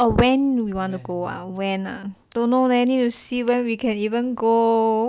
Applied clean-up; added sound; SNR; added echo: none; none; none; none.